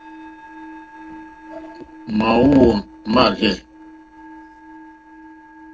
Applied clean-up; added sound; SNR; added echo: neural separator model SepFormer DNS4.